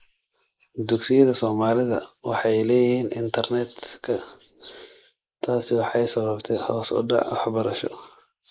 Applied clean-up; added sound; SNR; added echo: neural mask model Resemble Enhance denoiser.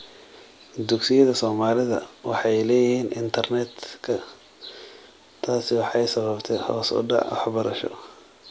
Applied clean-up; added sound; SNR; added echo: none; none; none; none.